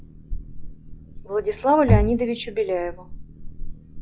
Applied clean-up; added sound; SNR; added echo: classical method log-MMSE.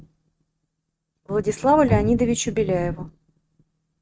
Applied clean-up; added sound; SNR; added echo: neural mask model RNNoise.